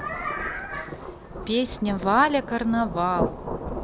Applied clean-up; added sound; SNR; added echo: none; Rain / Thunderstorm; 7 dB; none.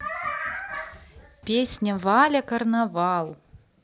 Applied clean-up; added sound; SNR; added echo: none; none; none; none.